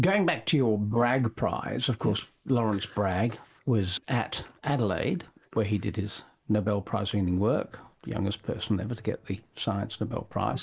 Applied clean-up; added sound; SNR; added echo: neural mask model Resemble Enhance denoiser.